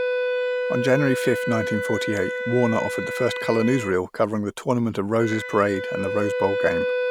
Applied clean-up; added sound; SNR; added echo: none; Wind instrument, woodwind instrument; 3 dB; none.